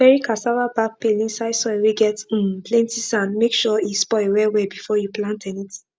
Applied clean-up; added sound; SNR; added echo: none; none; none; none.